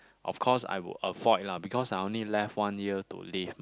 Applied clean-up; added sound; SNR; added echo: none; none; none; none.